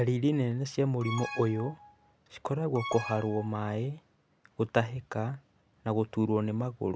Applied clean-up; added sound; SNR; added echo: none; Alarm; 11 dB; none.